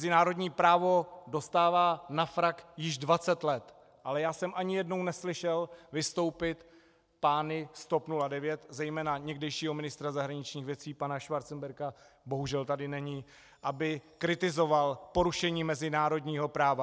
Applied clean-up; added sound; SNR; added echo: none; none; none; none.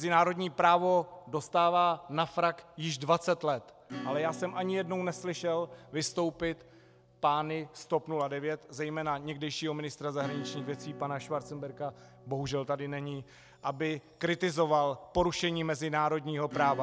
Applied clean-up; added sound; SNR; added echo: none; Acoustic guitar / Strum; 18 dB; none.